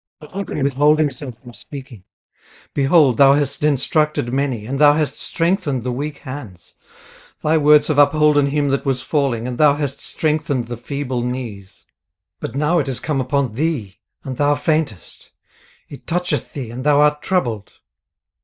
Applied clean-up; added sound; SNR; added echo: neural mask model DeepFilterNet 3.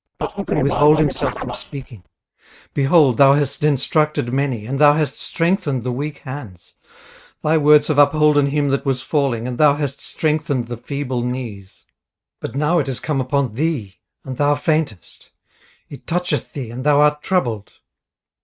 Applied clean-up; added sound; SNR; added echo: neural mask model RNNoise.